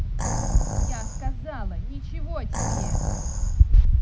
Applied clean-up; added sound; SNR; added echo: none; Animal; 10 dB; none.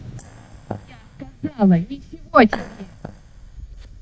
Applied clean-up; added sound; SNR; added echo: neural mask model DeepFilterNet 3.